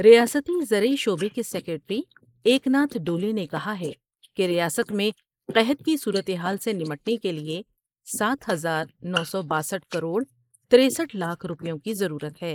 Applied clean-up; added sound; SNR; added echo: neural mask model Resemble Enhance denoiser.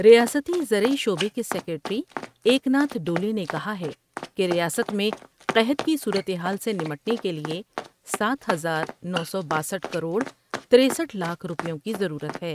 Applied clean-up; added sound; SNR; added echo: neural mask model RNNoise.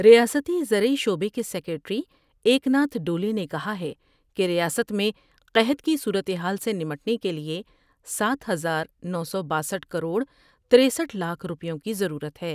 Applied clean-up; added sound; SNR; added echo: none; none; none; none.